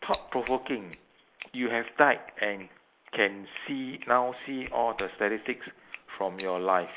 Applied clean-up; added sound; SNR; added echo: neural mask model Resemble Enhance denoiser.